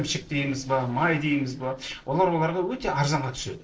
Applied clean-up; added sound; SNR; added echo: neural separator model SepFormer DNS4.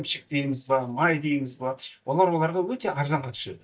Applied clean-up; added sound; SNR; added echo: neural mask model DeepFilterNet 3.